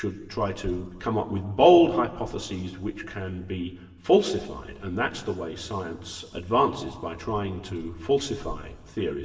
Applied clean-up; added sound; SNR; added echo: none; none; none; reverberation time 2.9 s.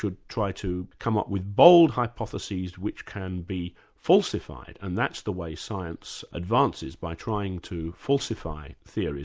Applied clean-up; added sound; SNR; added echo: none; none; none; none.